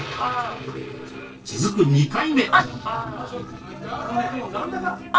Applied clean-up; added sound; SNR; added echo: neural separator model SepFormer DNS4.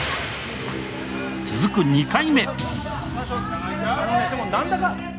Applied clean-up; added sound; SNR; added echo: none; none; none; none.